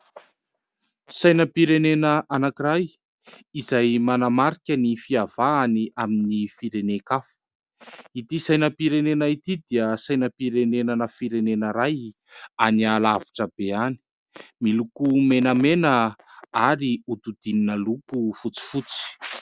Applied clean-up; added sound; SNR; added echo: none; none; none; none.